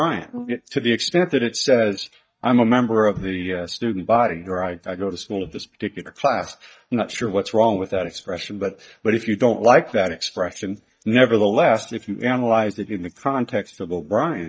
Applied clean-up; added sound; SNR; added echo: neural mask model DeepFilterNet 3.